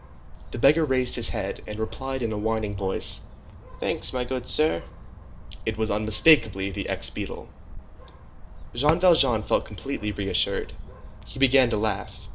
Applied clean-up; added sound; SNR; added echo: none; Bird; 14 dB; reverberation time 0.4 s.